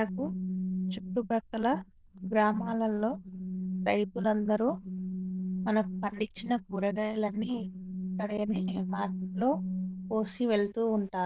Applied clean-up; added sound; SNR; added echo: neural diffusion model UNIVERSE++.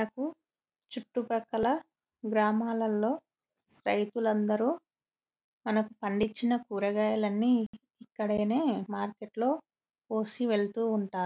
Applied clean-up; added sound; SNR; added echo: none; none; none; none.